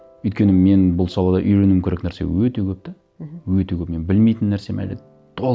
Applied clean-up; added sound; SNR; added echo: none; none; none; none.